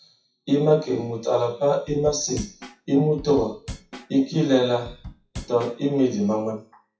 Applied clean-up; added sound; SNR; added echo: classical method WPE with log-MMSE.